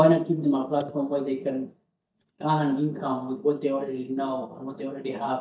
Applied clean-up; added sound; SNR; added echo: neural mask model DeepFilterNet 3.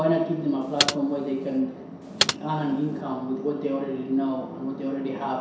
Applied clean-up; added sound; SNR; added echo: none; Computer keyboard; 2 dB; reverberation time 0.7 s.